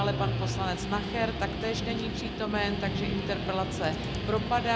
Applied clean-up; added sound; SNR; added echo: none; Guitar; 0 dB; none.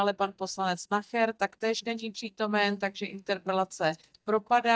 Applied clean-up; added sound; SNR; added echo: neural mask model DeepFilterNet 3.